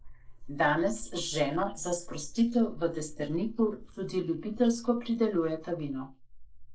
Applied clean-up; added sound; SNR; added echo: neural mask model Resemble Enhance denoiser.